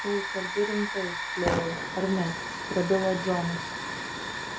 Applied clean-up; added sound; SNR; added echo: none; Hiss / Fire; 3 dB; reverberation time 0.3 s.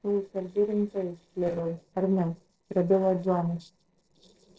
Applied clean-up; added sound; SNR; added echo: neural separator model SepFormer DNS4.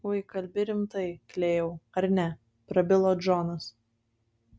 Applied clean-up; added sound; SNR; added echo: none; none; none; none.